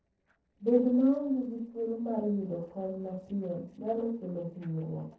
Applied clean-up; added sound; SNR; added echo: neural separator model SepFormer DNS4.